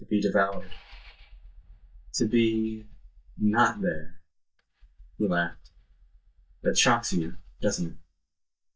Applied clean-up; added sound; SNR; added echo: neural mask model DeepFilterNet 3.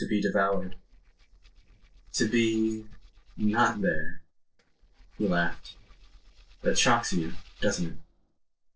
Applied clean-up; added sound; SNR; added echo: neural separator model SepFormer DNS4.